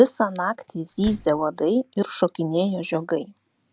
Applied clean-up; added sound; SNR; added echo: none; Slam; 15 dB; none.